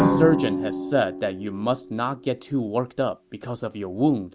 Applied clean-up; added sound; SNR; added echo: none; Drum; 4 dB; none.